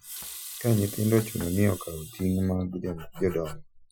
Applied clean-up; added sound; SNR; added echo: classical method Wiener filter.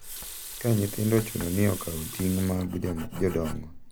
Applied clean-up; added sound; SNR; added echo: none; Writing + Water tap, faucet; 10 dB; none.